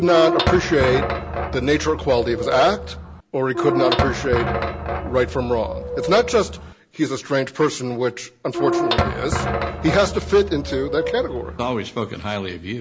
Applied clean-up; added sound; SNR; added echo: none; Squeak / Thump, thud; 3 dB; none.